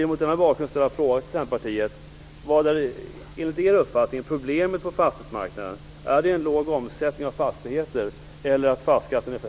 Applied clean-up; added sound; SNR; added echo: none; none; none; none.